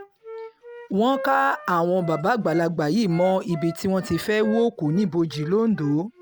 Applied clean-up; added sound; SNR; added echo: none; Wind instrument, woodwind instrument; 16 dB; none.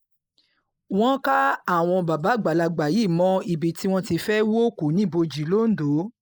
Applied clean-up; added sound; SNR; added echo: neural mask model Resemble Enhance denoiser.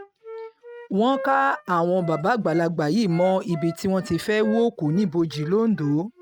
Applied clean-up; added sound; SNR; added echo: neural mask model RNNoise.